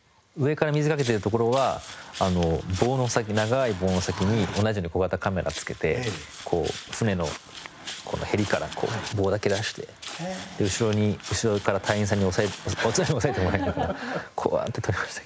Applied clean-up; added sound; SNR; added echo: none; Walk, footsteps; 13 dB; none.